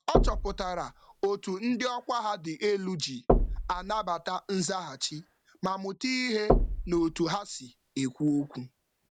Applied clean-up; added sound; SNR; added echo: none; Knock; 0 dB; none.